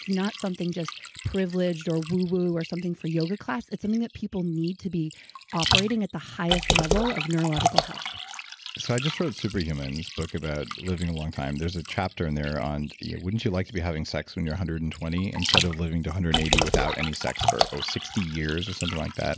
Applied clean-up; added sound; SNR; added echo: none; Liquid; 3 dB; none.